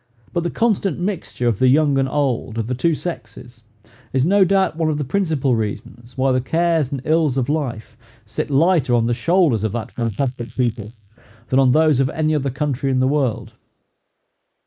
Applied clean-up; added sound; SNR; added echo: neural mask model Resemble Enhance denoiser.